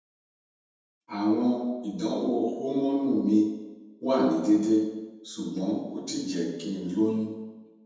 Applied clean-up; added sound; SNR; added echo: none; none; none; reverberation time 1.1 s.